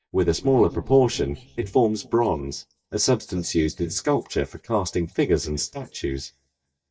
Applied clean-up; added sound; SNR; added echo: neural mask model DeepFilterNet 3.